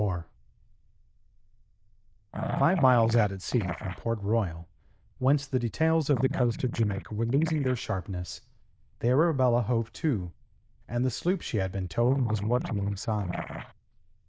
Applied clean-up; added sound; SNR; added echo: neural diffusion model UNIVERSE++.